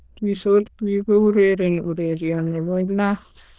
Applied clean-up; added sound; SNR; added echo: neural diffusion model UNIVERSE++.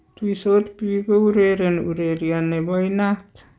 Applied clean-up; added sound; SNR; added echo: none; none; none; none.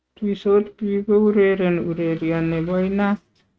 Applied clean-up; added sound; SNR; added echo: neural mask model RNNoise.